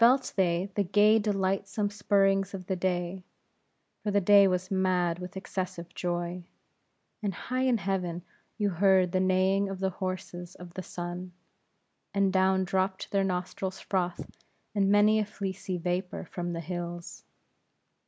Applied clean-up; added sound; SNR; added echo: none; none; none; none.